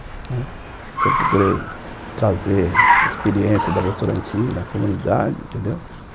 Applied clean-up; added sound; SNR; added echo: none; Car; 2 dB; none.